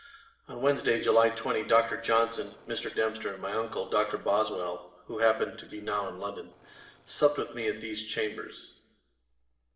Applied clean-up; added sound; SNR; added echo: neural separator model SepFormer DNS4.